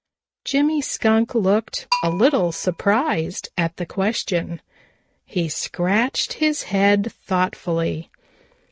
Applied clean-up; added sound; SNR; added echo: neural mask model RNNoise.